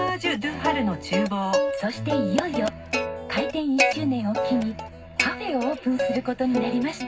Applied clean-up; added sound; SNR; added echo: none; Plucked string instrument; 2 dB; reverberation time 0.4 s.